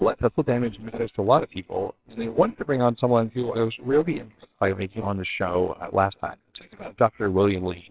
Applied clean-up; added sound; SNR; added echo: neural separator model SepFormer WHAMR!.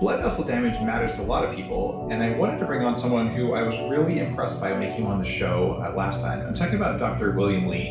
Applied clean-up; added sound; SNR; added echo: none; Organ; 5 dB; reverberation time 0.6 s.